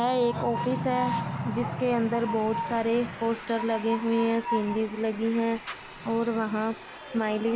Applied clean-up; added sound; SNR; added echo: none; Train; 10 dB; none.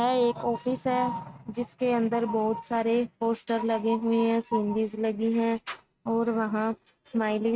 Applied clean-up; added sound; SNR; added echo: neural mask model RNNoise.